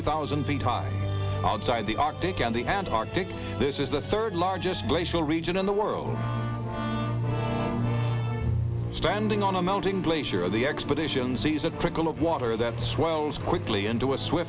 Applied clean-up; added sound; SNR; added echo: none; none; none; none.